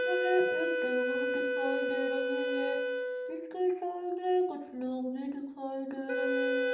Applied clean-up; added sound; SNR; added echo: none; Wind instrument, woodwind instrument; -1 dB; reverberation time 0.8 s.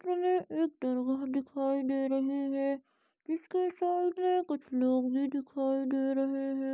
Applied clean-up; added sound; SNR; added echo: none; none; none; none.